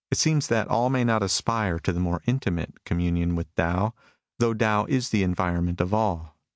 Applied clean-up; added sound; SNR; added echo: none; none; none; none.